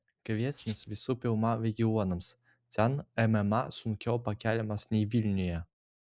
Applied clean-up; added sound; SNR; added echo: neural mask model Resemble Enhance denoiser.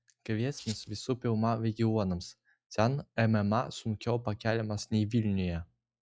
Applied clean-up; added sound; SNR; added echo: classical method log-MMSE.